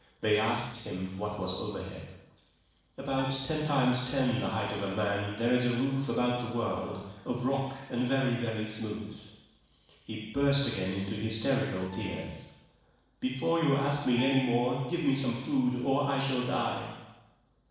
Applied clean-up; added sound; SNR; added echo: neural separator model SepFormer DNS4.